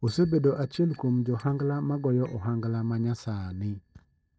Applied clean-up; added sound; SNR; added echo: neural separator model SepFormer DNS4.